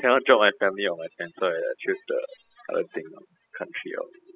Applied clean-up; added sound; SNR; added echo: classical method spectral subtraction.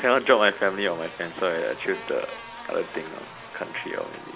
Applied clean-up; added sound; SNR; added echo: none; Buzz; 15 dB; none.